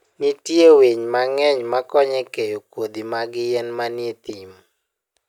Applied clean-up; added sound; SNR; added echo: none; none; none; none.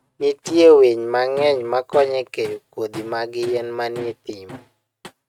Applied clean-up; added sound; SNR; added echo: neural mask model RNNoise.